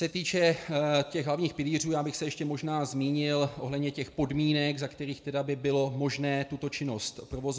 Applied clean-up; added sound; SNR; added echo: none; none; none; reverberation time 0.9 s.